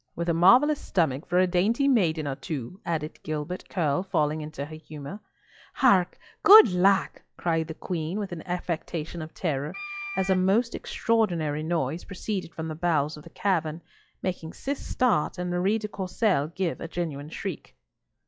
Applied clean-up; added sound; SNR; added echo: classical method log-MMSE.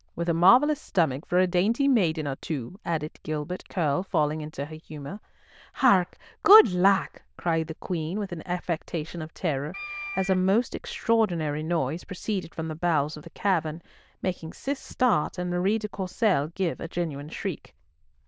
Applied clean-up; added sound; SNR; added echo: neural diffusion model UNIVERSE++.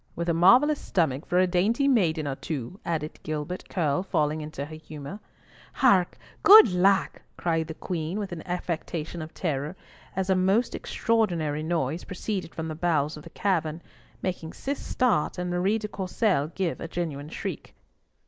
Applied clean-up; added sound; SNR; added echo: neural mask model Resemble Enhance denoiser.